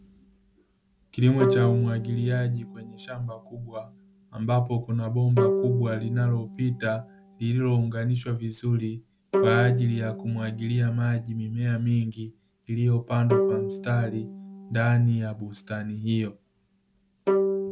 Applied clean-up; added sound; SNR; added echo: none; Bowed string instrument; 5 dB; none.